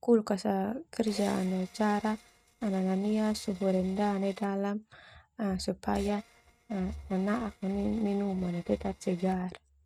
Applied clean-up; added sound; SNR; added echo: neural mask model RNNoise.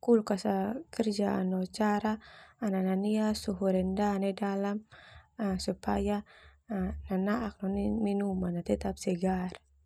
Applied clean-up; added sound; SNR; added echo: none; none; none; none.